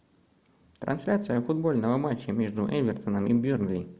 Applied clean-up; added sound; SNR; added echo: none; none; none; none.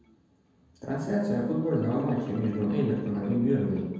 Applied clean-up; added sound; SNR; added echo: none; Marimba, xylophone; 15 dB; reverberation time 1.2 s.